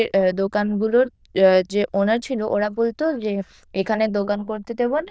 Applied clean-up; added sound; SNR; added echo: neural diffusion model UNIVERSE++.